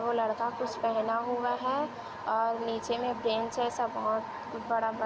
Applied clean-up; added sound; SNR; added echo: none; none; none; none.